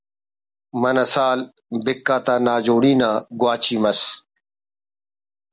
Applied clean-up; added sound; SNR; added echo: none; none; none; none.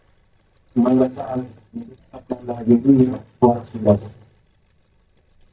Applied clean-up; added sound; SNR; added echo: neural mask model DeepFilterNet 3.